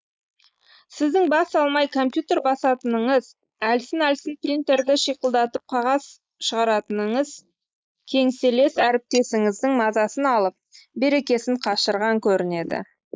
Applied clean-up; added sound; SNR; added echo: neural mask model Resemble Enhance denoiser.